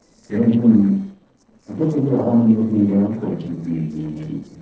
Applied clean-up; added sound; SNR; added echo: neural separator model SepFormer DNS4.